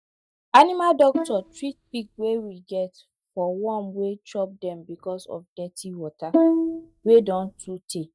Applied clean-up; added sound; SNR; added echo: neural mask model DeepFilterNet 3.